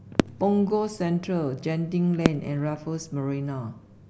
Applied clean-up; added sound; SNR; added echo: none; Fireworks; 6 dB; none.